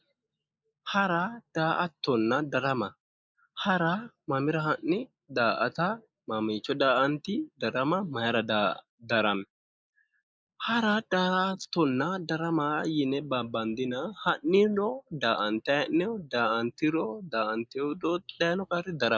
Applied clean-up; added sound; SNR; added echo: neural mask model Resemble Enhance denoiser.